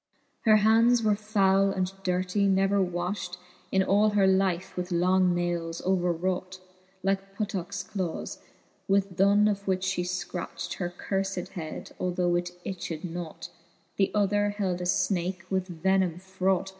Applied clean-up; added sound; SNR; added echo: none; none; none; none.